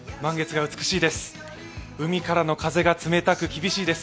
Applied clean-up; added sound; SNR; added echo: none; none; none; none.